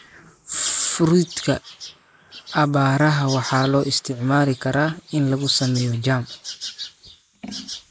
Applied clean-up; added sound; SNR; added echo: neural mask model Resemble Enhance denoiser.